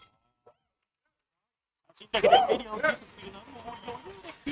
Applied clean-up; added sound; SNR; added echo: neural mask model RNNoise.